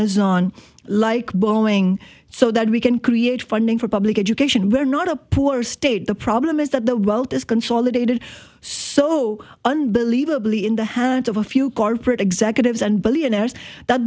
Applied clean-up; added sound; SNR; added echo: none; none; none; none.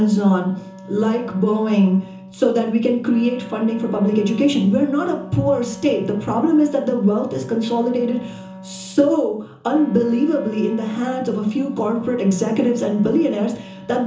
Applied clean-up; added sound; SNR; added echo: none; Wind instrument, woodwind instrument; 17 dB; reverberation time 0.6 s.